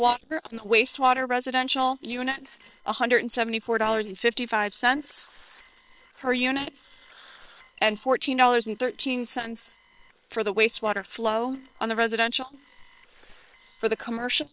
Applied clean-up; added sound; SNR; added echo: neural separator model SepFormer WHAM!.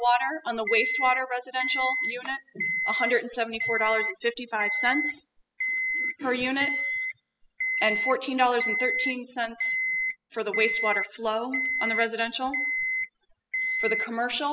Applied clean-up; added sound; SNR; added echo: classical method spectral subtraction.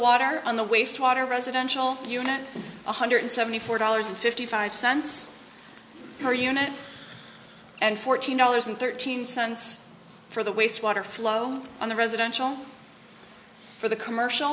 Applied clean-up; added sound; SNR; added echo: none; none; none; none.